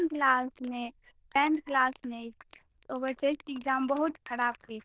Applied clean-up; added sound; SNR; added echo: neural diffusion model UNIVERSE++.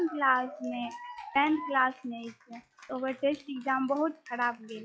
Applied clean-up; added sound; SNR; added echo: classical method log-MMSE.